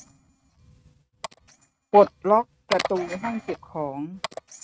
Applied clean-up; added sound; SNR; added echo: neural mask model RNNoise.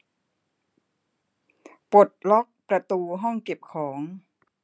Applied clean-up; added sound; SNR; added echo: none; none; none; none.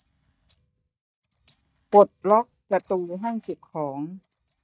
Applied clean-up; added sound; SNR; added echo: neural mask model DeepFilterNet 3.